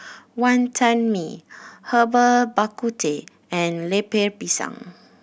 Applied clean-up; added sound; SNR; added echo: none; none; none; none.